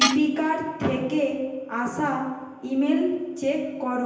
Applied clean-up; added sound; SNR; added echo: none; Tools; 8 dB; reverberation time 1.0 s.